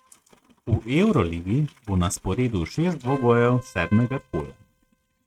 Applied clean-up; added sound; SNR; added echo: neural mask model RNNoise.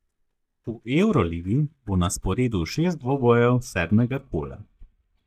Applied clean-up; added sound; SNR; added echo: neural mask model DeepFilterNet 3.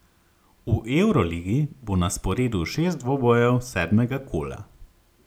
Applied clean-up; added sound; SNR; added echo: none; none; none; none.